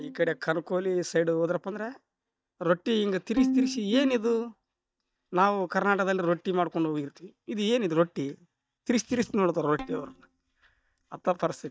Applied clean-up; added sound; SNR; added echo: neural mask model DeepFilterNet 3.